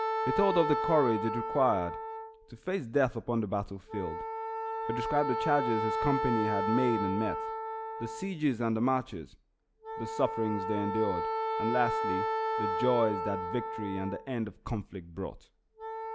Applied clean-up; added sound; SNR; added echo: none; Wind instrument, woodwind instrument; 2 dB; none.